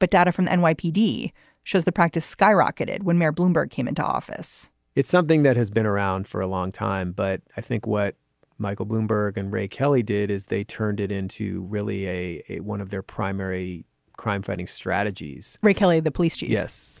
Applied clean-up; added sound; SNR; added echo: none; none; none; none.